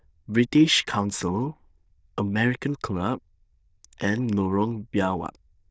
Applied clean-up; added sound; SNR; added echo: neural diffusion model UNIVERSE++.